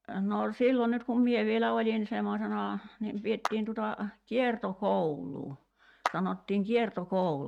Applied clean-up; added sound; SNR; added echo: neural mask model RNNoise.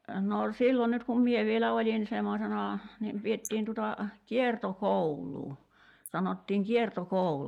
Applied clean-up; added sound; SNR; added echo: neural mask model Resemble Enhance denoiser.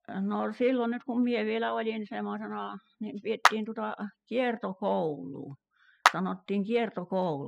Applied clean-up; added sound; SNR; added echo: classical method spectral subtraction.